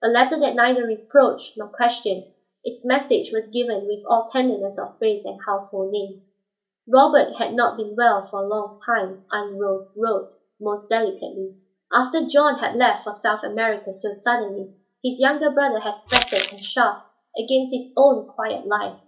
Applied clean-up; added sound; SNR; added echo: none; Crumpling, crinkling; 2 dB; reverberation time 0.3 s.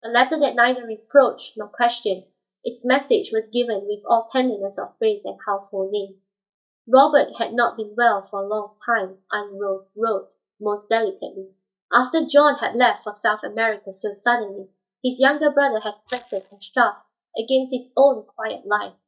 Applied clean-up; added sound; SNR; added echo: neural mask model DeepFilterNet 3.